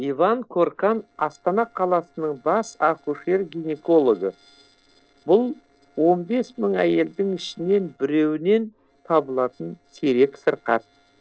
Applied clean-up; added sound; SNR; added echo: neural separator model SepFormer DNS4.